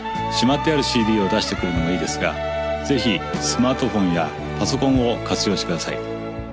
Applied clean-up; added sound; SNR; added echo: none; none; none; none.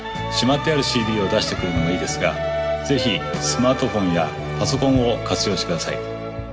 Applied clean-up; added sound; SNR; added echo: none; Bowed string instrument; 18 dB; reverberation time 0.6 s.